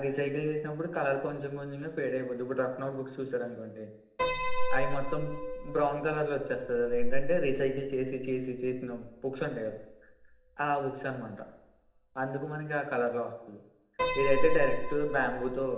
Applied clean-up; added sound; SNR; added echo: none; Piano; 0 dB; reverberation time 0.8 s.